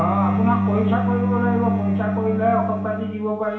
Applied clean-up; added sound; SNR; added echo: none; Bowed string instrument; -1 dB; reverberation time 0.6 s.